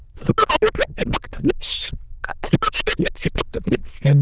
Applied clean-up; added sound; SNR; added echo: neural diffusion model UNIVERSE++.